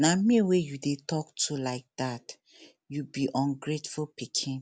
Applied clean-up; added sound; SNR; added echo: none; none; none; none.